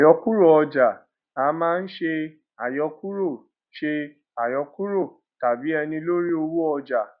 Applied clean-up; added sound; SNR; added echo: none; none; none; none.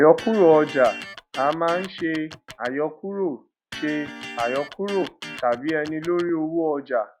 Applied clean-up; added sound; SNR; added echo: none; Electric guitar; 15 dB; none.